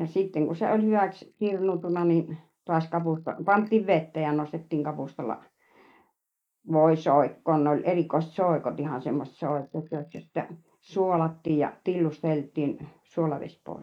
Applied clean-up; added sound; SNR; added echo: neural mask model Resemble Enhance denoiser.